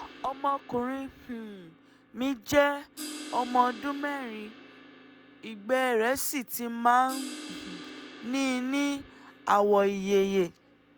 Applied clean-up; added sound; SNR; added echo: none; Crash cymbal; 17 dB; none.